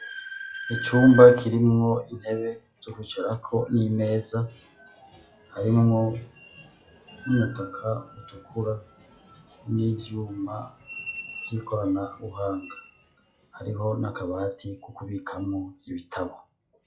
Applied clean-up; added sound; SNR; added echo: classical method log-MMSE.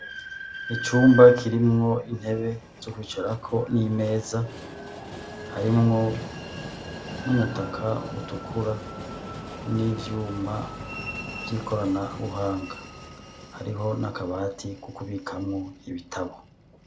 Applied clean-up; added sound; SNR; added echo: none; Train; 12 dB; none.